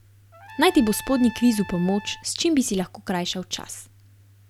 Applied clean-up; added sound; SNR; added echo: none; Trumpet; 18 dB; none.